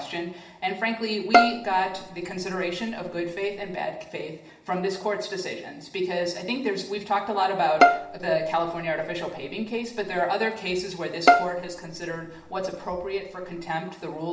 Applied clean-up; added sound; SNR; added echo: none; Bowed string instrument; -2 dB; reverberation time 0.8 s.